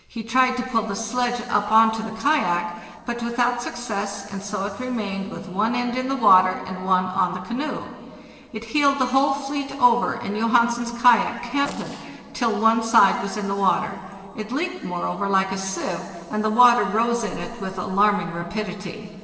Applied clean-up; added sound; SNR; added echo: neural separator model SepFormer DNS4.